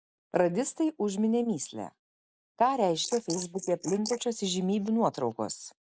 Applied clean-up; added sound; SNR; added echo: neural mask model Resemble Enhance denoiser.